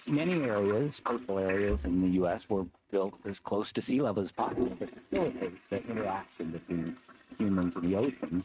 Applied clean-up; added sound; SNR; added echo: neural mask model RNNoise.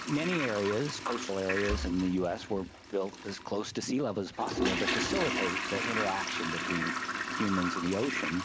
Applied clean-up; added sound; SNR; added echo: none; Toilet flush; 2 dB; none.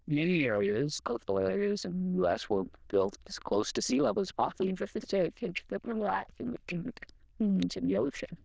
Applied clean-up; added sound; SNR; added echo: neural diffusion model UNIVERSE++.